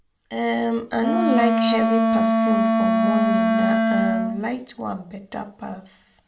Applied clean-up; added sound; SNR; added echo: none; Wind instrument, woodwind instrument; -4 dB; reverberation time 0.3 s.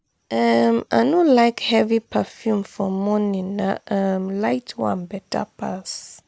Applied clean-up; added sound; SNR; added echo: none; none; none; none.